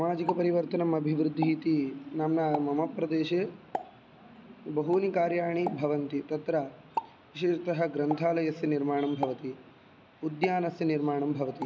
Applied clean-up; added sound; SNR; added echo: none; Explosion; 13 dB; none.